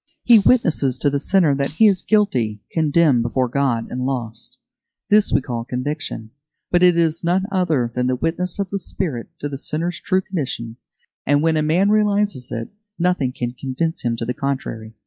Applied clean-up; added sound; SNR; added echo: classical method log-MMSE.